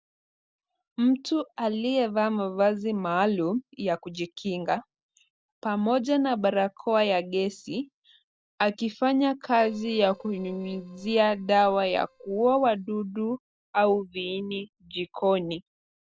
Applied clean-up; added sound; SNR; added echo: neural separator model SepFormer DNS4.